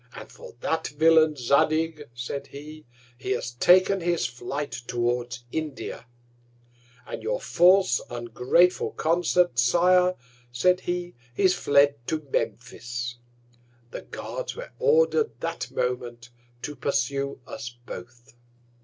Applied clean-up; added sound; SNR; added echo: none; none; none; none.